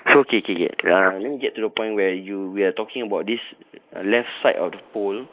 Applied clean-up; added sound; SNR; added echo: neural mask model Resemble Enhance denoiser.